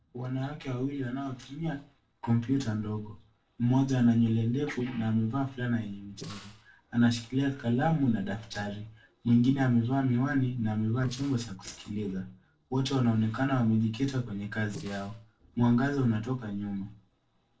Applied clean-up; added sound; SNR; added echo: neural separator model SepFormer DNS4.